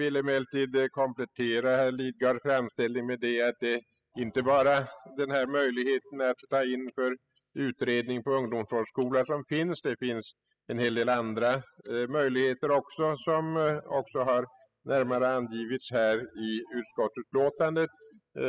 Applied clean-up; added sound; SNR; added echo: classical method spectral subtraction.